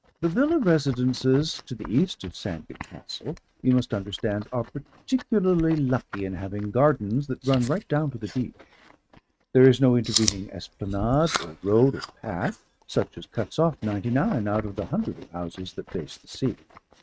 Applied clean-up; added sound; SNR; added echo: neural mask model RNNoise.